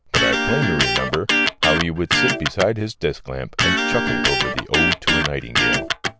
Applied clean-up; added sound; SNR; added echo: none; Electric guitar; -4 dB; none.